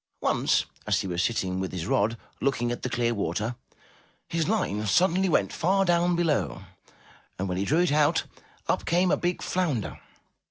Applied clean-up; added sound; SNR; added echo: none; none; none; none.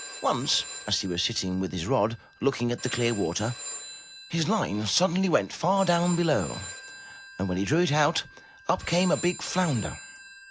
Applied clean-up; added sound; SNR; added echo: none; Telephone; 15 dB; none.